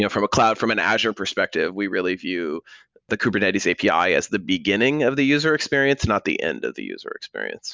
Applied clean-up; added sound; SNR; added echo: none; none; none; none.